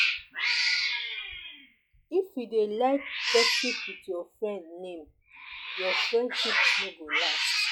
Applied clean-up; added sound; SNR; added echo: classical method log-MMSE.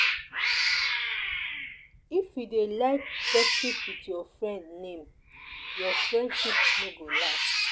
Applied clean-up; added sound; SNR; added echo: none; Cat; -3 dB; none.